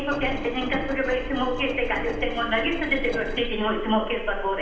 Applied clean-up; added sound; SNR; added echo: none; Engine; 6 dB; reverberation time 0.8 s.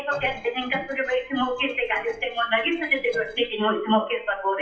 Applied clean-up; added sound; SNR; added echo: classical method WPE with log-MMSE.